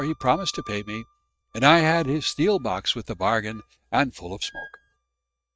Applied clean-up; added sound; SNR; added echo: neural mask model RNNoise.